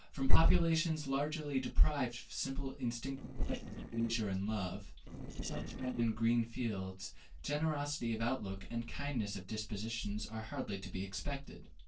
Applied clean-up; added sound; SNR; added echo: neural separator model SepFormer DNS4.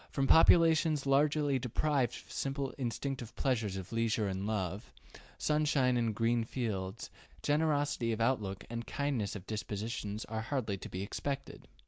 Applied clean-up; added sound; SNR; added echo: none; none; none; none.